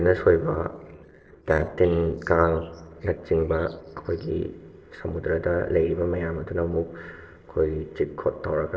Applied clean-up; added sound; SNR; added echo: neural separator model SepFormer DNS4.